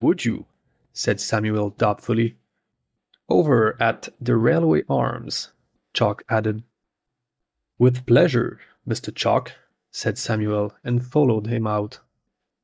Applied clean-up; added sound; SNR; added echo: neural mask model DeepFilterNet 3.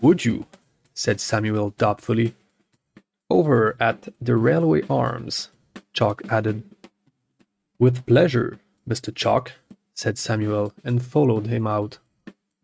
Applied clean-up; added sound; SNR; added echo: neural mask model RNNoise.